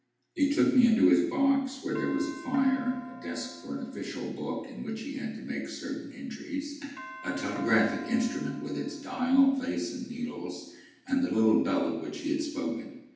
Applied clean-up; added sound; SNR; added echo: none; Doorbell; 16 dB; reverberation time 0.9 s.